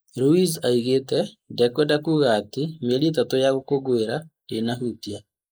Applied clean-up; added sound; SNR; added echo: neural mask model Resemble Enhance denoiser.